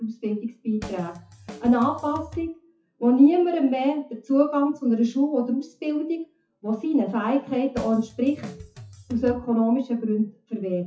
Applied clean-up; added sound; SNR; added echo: classical method WPE with log-MMSE.